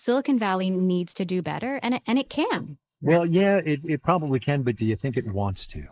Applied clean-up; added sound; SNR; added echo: neural mask model Resemble Enhance denoiser.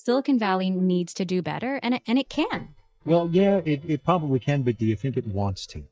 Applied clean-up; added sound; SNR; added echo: neural mask model DeepFilterNet 3.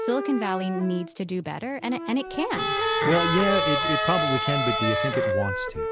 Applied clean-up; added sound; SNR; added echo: none; Wind instrument, woodwind instrument + Bowed string instrument; 0 dB; none.